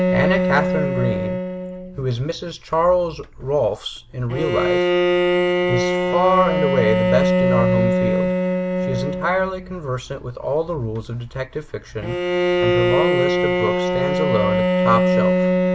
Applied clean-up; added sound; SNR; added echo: none; Bowed string instrument; -3 dB; none.